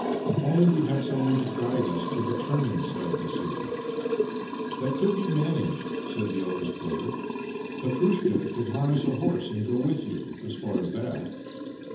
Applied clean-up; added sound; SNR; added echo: none; Liquid; 3 dB; reverberation time 0.8 s.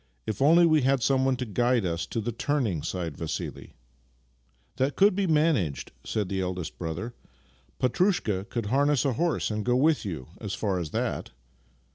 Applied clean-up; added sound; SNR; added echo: none; none; none; none.